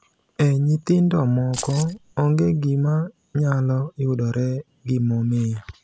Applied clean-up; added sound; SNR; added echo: none; Keys jangling; 12 dB; none.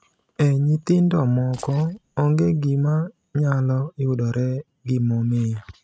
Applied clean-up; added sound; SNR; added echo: neural mask model RNNoise.